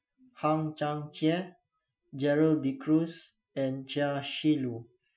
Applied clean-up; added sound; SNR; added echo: classical method Wiener filter.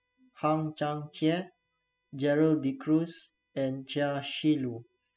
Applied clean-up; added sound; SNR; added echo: classical method spectral subtraction.